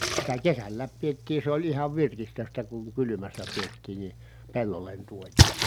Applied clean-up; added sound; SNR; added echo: none; Splash, splatter; 0 dB; none.